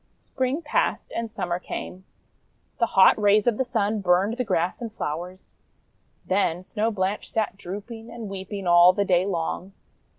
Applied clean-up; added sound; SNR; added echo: none; none; none; none.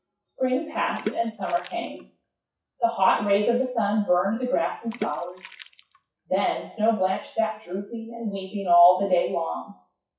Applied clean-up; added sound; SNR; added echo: classical method WPE with log-MMSE.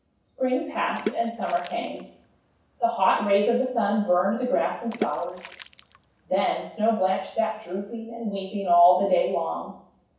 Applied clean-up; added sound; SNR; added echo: none; Water / Splash, splatter; 14 dB; reverberation time 0.7 s.